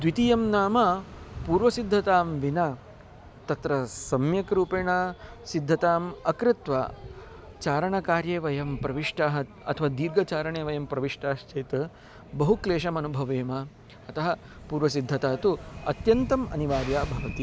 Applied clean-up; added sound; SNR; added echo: none; none; none; none.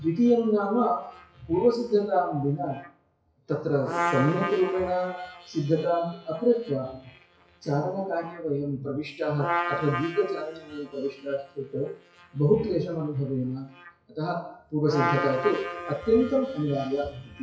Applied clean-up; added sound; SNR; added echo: classical method WPE with log-MMSE.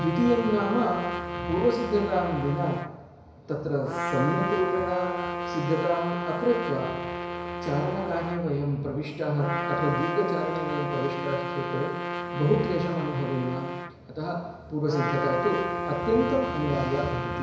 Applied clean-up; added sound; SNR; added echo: none; Trumpet; 5 dB; reverberation time 1.0 s.